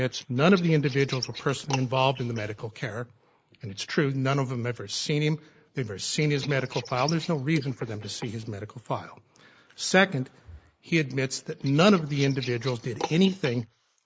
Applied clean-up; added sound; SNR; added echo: neural mask model Resemble Enhance denoiser.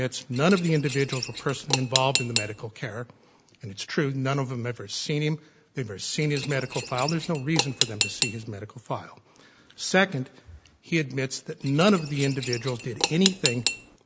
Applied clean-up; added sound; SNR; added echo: none; Cutlery, silverware / Dishes, pots, and pans; 3 dB; none.